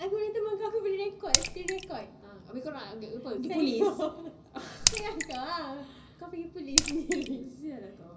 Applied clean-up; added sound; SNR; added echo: none; Raindrop / Splash, splatter; -4 dB; reverberation time 0.5 s.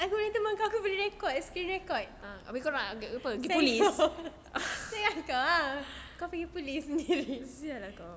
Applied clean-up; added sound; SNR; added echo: none; none; none; none.